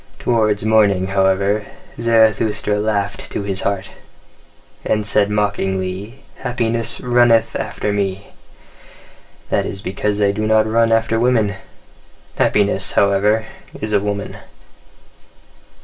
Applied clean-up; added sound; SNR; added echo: none; none; none; reverberation time 0.2 s.